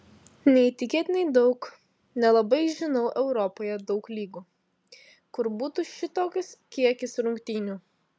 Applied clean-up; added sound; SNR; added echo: none; none; none; none.